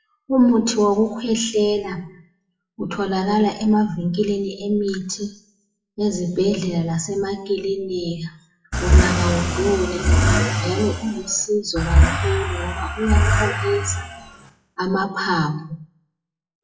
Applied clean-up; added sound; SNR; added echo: classical method WPE with log-MMSE.